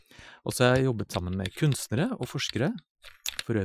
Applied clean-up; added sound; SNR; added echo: classical method Wiener filter.